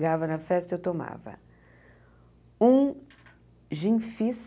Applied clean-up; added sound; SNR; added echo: none; none; none; none.